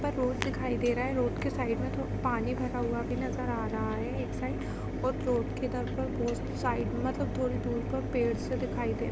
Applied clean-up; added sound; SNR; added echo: none; Mechanisms; 1 dB; none.